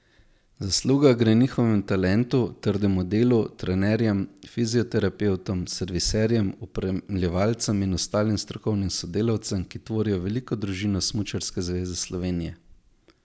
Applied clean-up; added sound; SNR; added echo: none; none; none; none.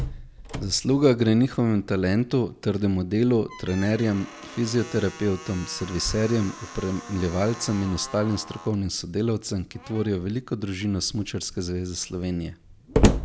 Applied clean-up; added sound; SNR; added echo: none; Slam; 8 dB; none.